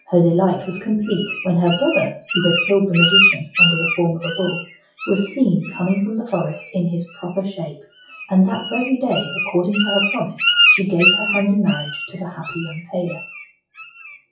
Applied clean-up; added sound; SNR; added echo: classical method WPE with log-MMSE.